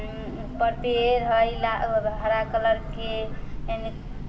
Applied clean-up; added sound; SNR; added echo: none; Train / Breathing; 7 dB; reverberation time 0.7 s.